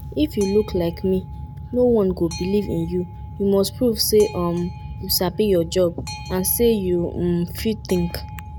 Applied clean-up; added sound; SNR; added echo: none; Boat, Water vehicle; 11 dB; none.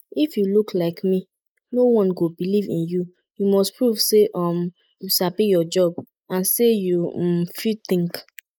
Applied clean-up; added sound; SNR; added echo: neural mask model Resemble Enhance denoiser.